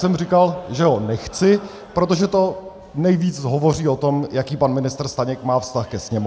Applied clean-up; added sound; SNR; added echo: none; none; none; none.